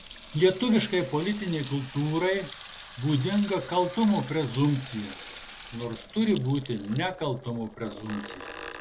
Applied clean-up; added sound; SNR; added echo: none; Sink (filling or washing) / Water tap, faucet; 14 dB; none.